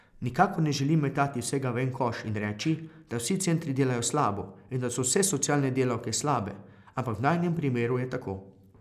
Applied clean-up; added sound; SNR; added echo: none; none; none; none.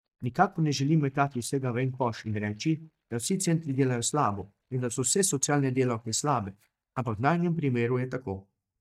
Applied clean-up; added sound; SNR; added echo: neural mask model DeepFilterNet 3.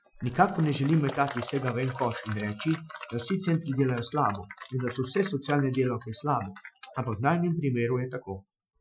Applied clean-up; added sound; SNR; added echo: classical method Wiener filter.